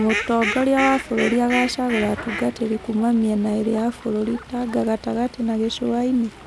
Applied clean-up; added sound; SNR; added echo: none; Fowl; 10 dB; none.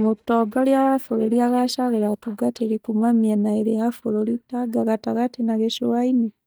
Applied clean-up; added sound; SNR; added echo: neural mask model DeepFilterNet 3.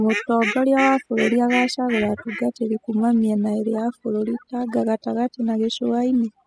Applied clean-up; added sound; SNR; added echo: classical method spectral subtraction.